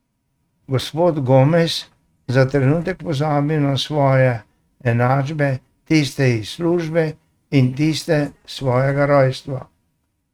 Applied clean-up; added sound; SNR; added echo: neural mask model RNNoise.